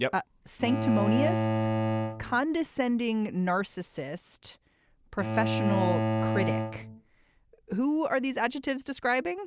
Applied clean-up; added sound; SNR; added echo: none; Bowed string instrument; 1 dB; none.